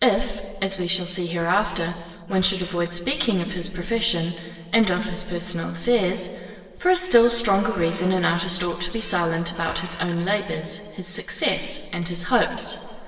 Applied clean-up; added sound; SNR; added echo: neural separator model SepFormer DNS4.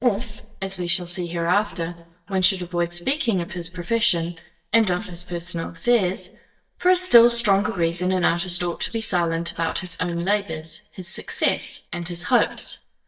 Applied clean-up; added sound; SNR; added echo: neural mask model DeepFilterNet 3.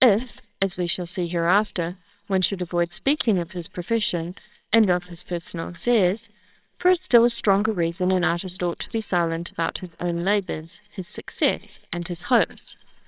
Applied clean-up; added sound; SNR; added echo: neural separator model SepFormer WHAMR!.